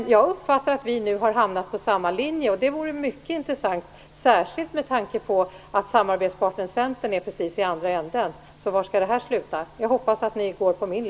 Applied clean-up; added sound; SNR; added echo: none; none; none; none.